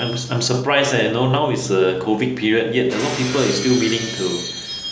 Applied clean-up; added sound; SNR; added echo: none; Shatter; 12 dB; none.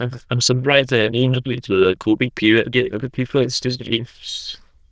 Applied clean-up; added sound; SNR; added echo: neural diffusion model UNIVERSE++.